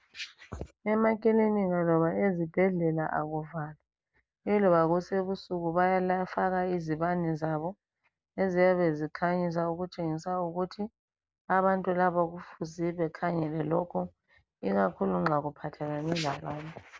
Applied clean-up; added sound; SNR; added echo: none; none; none; none.